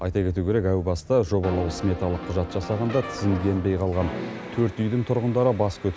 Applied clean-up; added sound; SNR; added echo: none; Brass instrument; 10 dB; none.